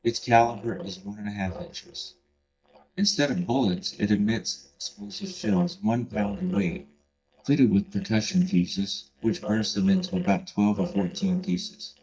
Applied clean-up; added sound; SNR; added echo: neural mask model DeepFilterNet 3.